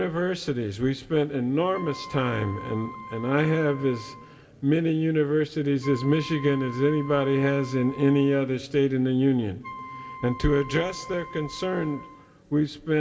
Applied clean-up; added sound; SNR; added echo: none; Wind instrument, woodwind instrument; 16 dB; reverberation time 2.1 s.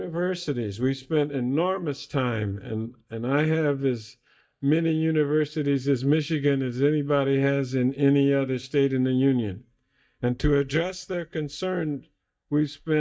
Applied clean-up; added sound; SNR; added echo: neural mask model DeepFilterNet 3.